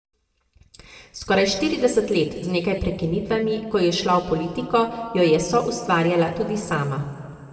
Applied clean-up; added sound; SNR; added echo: none; none; none; reverberation time 1.8 s.